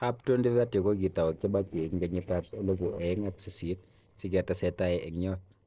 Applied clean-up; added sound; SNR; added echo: neural separator model SepFormer DNS4.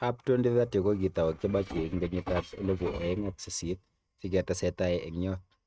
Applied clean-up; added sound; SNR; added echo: neural mask model RNNoise.